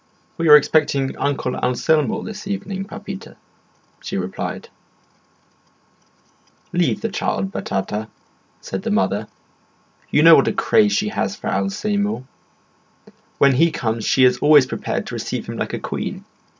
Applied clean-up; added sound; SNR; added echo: none; none; none; none.